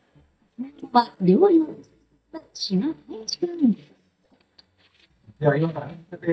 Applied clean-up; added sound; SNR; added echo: neural mask model DeepFilterNet 3.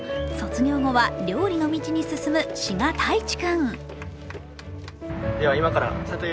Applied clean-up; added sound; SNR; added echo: none; none; none; none.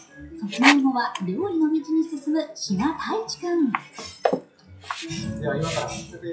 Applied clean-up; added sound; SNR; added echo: classical method WPE with log-MMSE.